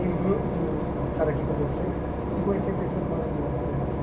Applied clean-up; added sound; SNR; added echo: none; Engine / Boat, Water vehicle; -2 dB; reverberation time 1.9 s.